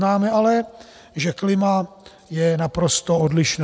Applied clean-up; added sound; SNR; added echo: none; none; none; none.